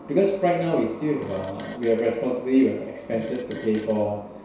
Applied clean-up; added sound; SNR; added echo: none; Fart; 18 dB; reverberation time 0.7 s.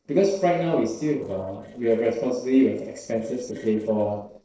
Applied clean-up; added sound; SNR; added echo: neural separator model SepFormer DNS4.